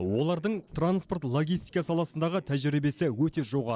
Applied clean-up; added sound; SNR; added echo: neural separator model SepFormer DNS4.